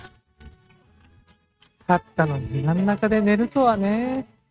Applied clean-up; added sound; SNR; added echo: neural mask model RNNoise.